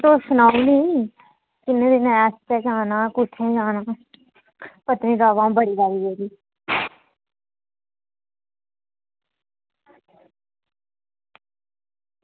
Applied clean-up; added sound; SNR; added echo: none; none; none; none.